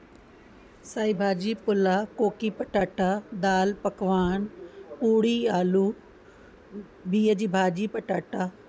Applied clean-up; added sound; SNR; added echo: none; none; none; none.